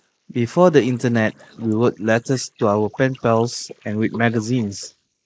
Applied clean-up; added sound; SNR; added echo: neural mask model Resemble Enhance denoiser.